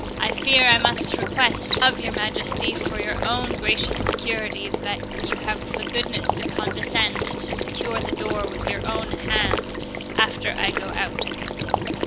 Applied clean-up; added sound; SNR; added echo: none; Water / Liquid; 1 dB; none.